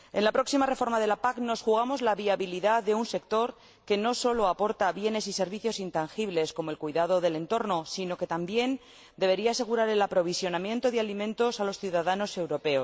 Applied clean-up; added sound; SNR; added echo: none; none; none; none.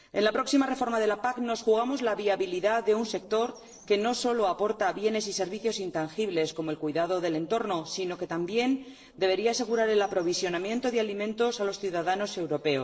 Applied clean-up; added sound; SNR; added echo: neural separator model SepFormer DNS4.